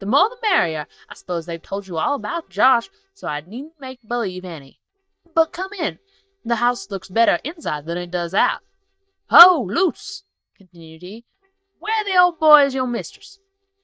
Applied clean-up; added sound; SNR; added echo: neural mask model DeepFilterNet 3.